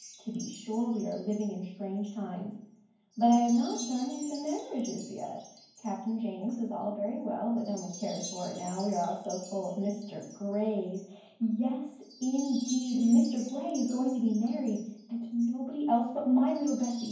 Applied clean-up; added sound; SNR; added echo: none; Wind chime; 19 dB; reverberation time 0.9 s.